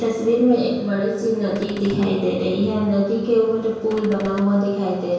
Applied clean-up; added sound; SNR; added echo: none; Cupboard open or close / Door; 18 dB; reverberation time 1.0 s.